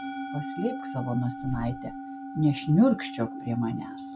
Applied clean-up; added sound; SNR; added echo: none; Musical instrument; 9 dB; none.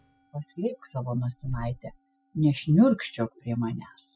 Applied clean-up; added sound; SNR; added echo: classical method spectral subtraction.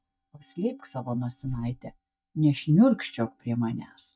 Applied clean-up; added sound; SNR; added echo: neural mask model DeepFilterNet 3.